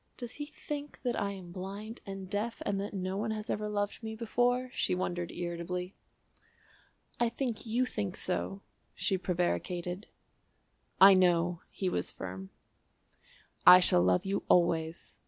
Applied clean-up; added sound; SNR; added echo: none; none; none; none.